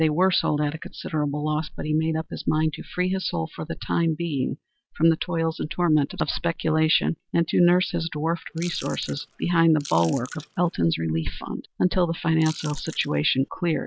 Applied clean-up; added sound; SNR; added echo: none; Chewing, mastication / Crushing; 18 dB; none.